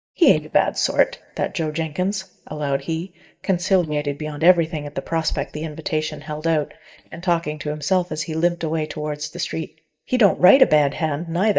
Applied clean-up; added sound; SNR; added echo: neural mask model DeepFilterNet 3.